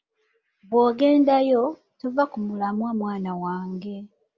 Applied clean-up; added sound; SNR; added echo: none; none; none; none.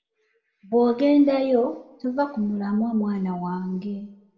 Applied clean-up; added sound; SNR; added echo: none; none; none; reverberation time 0.5 s.